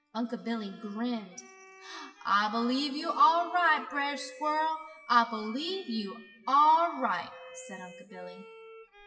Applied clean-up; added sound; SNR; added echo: classical method WPE with log-MMSE.